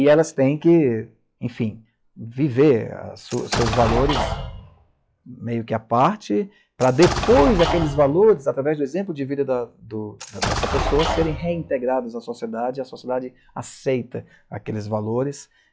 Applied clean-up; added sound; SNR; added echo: classical method log-MMSE.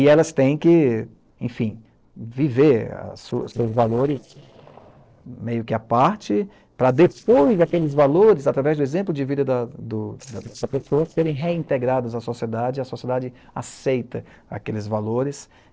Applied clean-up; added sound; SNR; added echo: neural separator model SepFormer DNS4.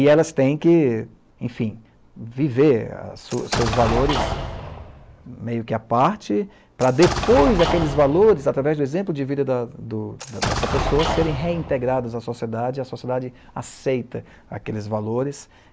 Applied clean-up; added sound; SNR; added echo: none; Explosion; 5 dB; none.